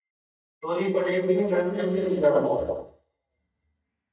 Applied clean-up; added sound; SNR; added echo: neural mask model DeepFilterNet 3.